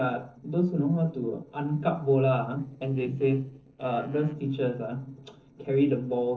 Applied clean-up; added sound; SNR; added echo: neural separator model SepFormer DNS4.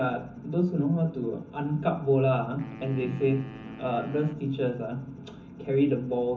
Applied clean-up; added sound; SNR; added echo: none; Wind instrument, woodwind instrument; 20 dB; reverberation time 0.3 s.